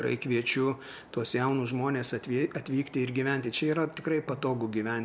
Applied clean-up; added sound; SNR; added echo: none; none; none; none.